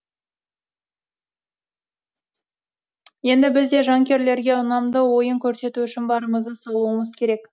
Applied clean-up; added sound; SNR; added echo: none; none; none; none.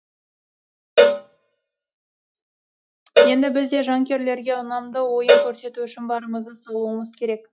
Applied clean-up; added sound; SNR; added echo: classical method log-MMSE.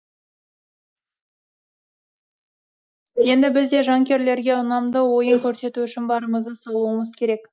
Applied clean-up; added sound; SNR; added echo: neural mask model Resemble Enhance denoiser.